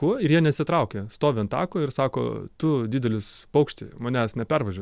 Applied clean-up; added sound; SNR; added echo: none; none; none; none.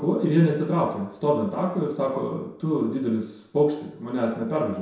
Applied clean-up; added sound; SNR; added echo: none; none; none; reverberation time 0.7 s.